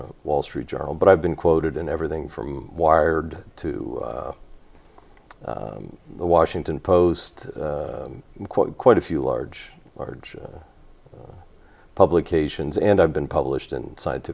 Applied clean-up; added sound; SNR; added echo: none; none; none; none.